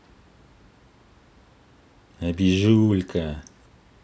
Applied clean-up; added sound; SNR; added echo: none; none; none; none.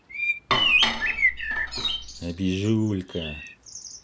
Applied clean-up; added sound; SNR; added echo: none; Bird + Dishes, pots, and pans; -4 dB; none.